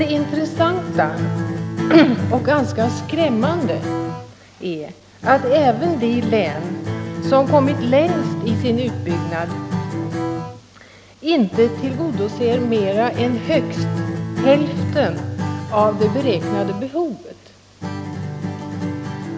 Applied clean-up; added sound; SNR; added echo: none; Acoustic guitar; 4 dB; none.